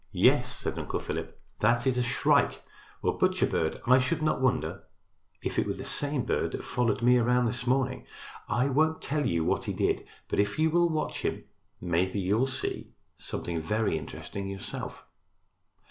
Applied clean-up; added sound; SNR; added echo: none; none; none; none.